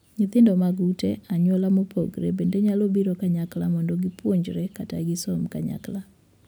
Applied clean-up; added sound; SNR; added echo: none; none; none; none.